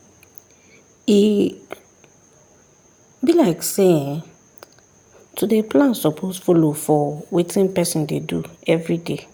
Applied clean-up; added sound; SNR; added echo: none; none; none; none.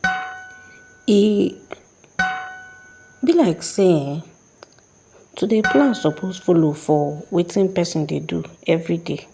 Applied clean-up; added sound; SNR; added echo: none; Harp; 9 dB; none.